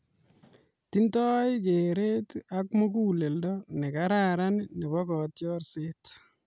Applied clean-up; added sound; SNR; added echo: none; none; none; none.